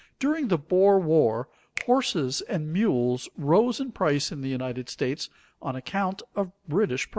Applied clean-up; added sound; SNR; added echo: none; Finger snapping; 19 dB; none.